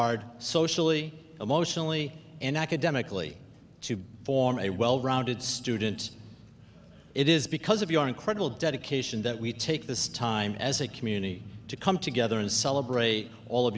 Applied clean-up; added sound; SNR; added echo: none; none; none; none.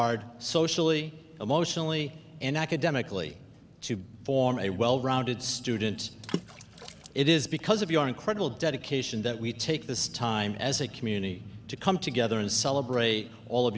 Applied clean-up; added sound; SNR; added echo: none; Water / Splash, splatter; 14 dB; none.